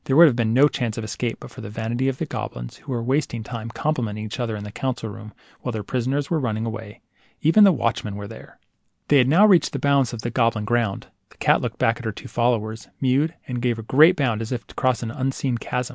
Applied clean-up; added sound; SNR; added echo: none; none; none; none.